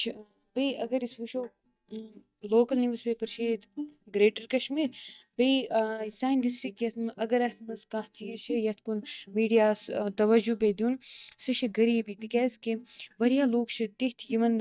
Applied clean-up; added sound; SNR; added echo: neural mask model DeepFilterNet 3.